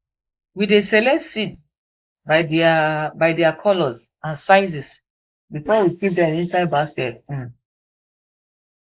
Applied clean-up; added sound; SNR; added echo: neural mask model Resemble Enhance denoiser.